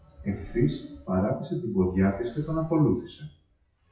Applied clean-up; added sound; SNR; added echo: classical method WPE with log-MMSE.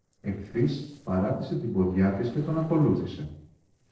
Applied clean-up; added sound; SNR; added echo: neural separator model SepFormer DNS4.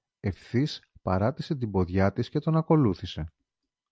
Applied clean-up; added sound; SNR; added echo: none; none; none; none.